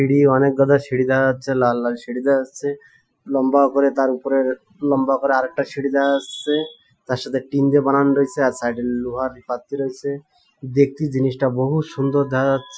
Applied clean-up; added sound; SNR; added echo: classical method Wiener filter.